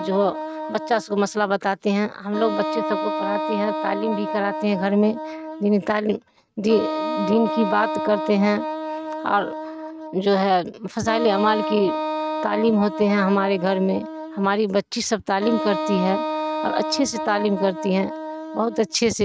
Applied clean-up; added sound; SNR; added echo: neural mask model RNNoise.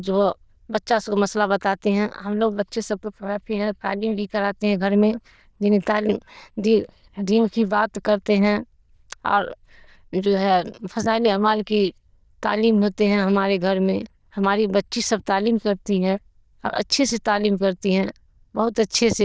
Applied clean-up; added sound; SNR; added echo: neural diffusion model UNIVERSE++.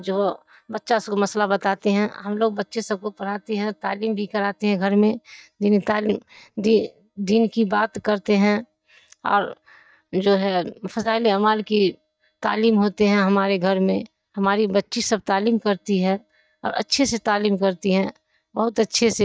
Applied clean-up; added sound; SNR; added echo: neural mask model DeepFilterNet 3.